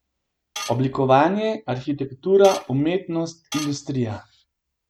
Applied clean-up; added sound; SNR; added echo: none; Tools; 14 dB; none.